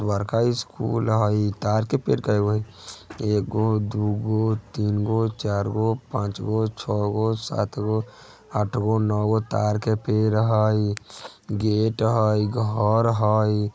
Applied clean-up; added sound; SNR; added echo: none; none; none; none.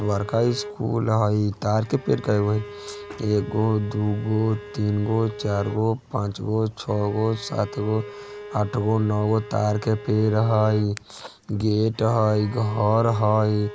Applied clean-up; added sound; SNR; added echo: none; Bowed string instrument; 17 dB; none.